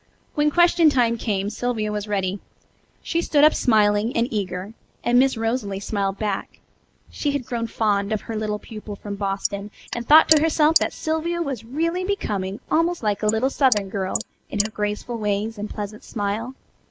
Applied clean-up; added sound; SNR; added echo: neural mask model Resemble Enhance denoiser.